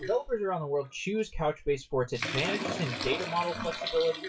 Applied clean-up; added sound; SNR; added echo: classical method WPE with log-MMSE.